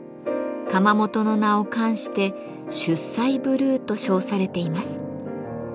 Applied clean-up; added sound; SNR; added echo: none; none; none; none.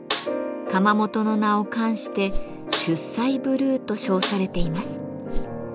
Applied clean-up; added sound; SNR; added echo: none; Snare drum + Whoosh, swoosh, swish; 5 dB; none.